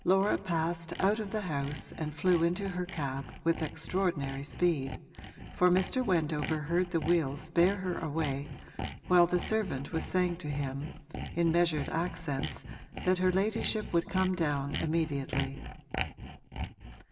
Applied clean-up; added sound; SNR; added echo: none; Sawing; 10 dB; reverberation time 1.1 s.